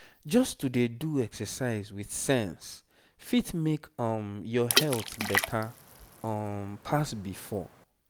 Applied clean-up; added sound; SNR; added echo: none; Water / Splash, splatter; 3 dB; none.